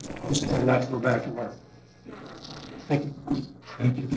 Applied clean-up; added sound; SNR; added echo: neural separator model SepFormer DNS4.